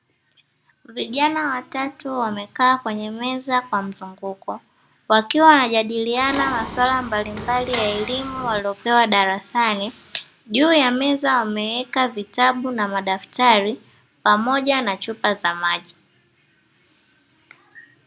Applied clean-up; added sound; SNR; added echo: none; Mechanisms; 10 dB; none.